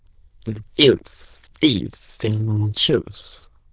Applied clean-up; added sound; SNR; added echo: neural diffusion model UNIVERSE++.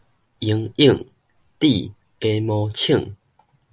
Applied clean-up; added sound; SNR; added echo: none; none; none; none.